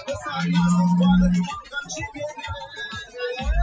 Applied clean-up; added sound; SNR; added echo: classical method Wiener filter.